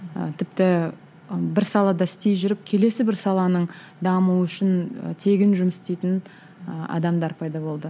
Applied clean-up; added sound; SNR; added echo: none; none; none; none.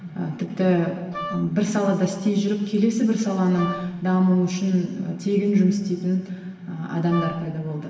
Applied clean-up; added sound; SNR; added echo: none; Wind instrument, woodwind instrument; 11 dB; reverberation time 1.3 s.